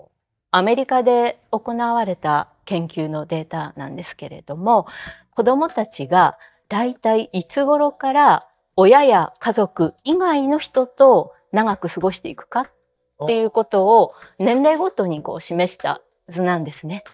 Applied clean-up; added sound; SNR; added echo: neural mask model DeepFilterNet 3.